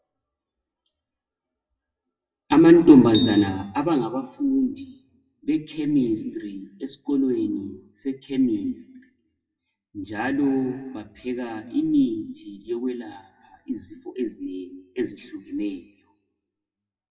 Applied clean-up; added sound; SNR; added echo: classical method WPE with log-MMSE.